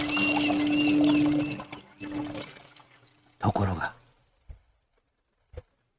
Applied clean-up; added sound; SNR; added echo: neural mask model RNNoise.